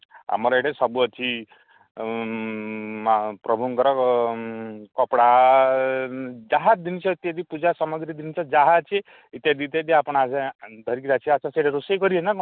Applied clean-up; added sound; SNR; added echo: none; none; none; none.